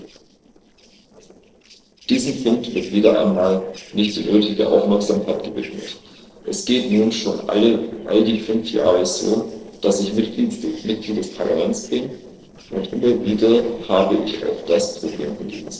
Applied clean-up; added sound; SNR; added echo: neural separator model SepFormer DNS4.